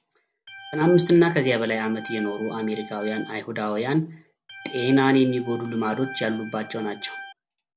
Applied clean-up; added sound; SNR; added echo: none; Organ; 15 dB; none.